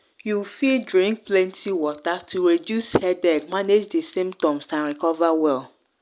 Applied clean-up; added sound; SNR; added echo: none; none; none; none.